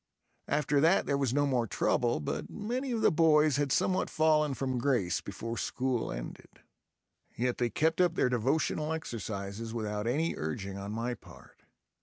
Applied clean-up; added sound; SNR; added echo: none; none; none; none.